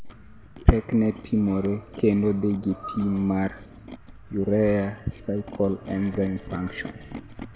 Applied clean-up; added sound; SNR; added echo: none; Tools; 19 dB; none.